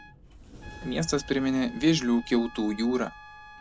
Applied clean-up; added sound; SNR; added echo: none; Sliding door + Trumpet; 17 dB; none.